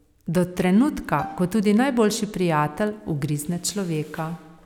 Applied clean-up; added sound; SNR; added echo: none; Bowed string instrument; 15 dB; none.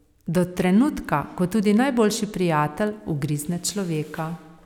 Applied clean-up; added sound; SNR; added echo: none; none; none; none.